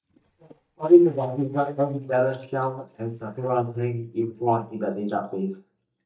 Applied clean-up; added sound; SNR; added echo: neural mask model DeepFilterNet 3.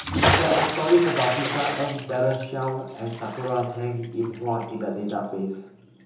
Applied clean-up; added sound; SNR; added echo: none; Bathtub (filling or washing) / Splash, splatter; 3 dB; reverberation time 0.7 s.